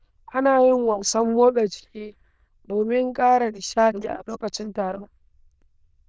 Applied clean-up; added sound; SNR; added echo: neural diffusion model UNIVERSE++.